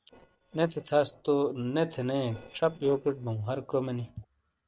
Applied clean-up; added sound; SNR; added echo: neural separator model SepFormer DNS4.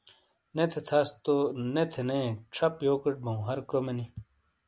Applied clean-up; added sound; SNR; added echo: none; none; none; none.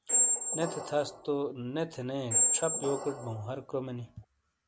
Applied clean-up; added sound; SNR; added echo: none; Squeak; -4 dB; none.